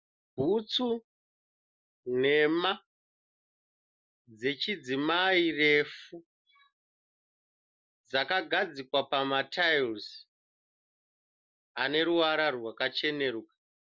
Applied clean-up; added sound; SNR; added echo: none; none; none; none.